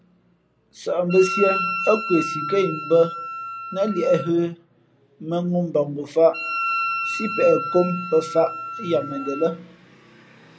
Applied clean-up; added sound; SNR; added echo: none; Wind instrument, woodwind instrument; 6 dB; none.